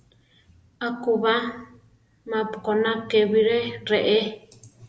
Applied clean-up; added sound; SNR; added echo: none; none; none; none.